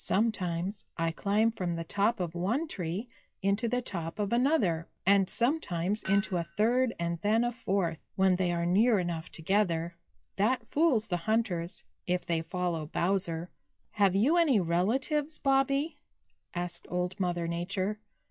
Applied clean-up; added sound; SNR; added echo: classical method log-MMSE.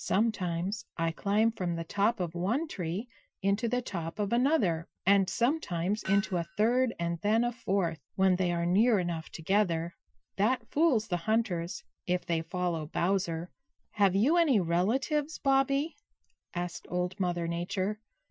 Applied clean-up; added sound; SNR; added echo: classical method Wiener filter.